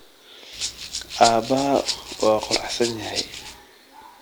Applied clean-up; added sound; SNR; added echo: none; Rattle (instrument); 7 dB; none.